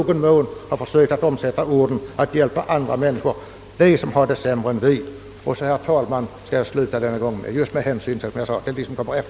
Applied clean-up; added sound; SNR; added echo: none; none; none; none.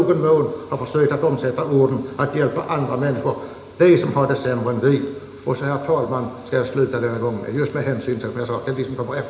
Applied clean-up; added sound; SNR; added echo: none; none; none; reverberation time 0.8 s.